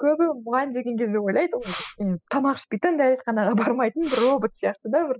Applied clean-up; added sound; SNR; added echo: classical method spectral subtraction.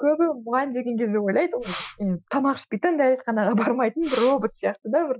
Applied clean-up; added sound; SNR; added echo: classical method Wiener filter.